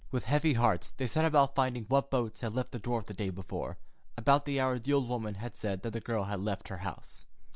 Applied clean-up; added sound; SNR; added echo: none; none; none; none.